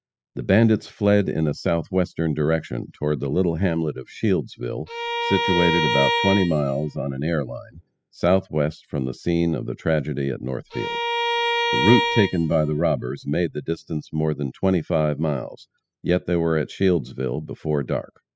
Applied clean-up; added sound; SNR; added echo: classical method spectral subtraction.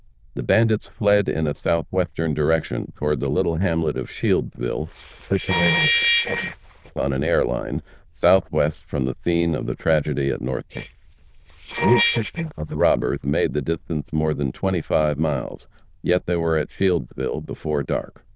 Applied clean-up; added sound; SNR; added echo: neural diffusion model UNIVERSE++.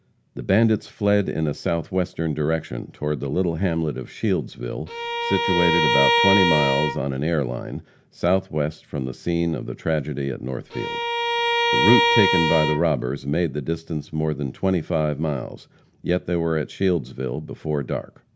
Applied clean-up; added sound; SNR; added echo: none; Bowed string instrument; -1 dB; none.